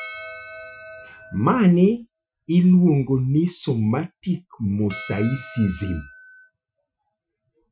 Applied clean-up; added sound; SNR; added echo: classical method Wiener filter.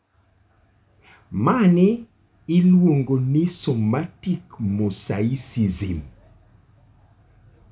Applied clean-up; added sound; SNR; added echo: none; none; none; none.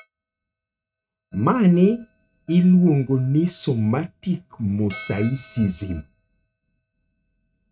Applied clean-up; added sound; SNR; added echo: neural mask model RNNoise.